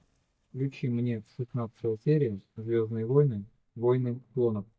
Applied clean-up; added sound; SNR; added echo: neural mask model DeepFilterNet 3.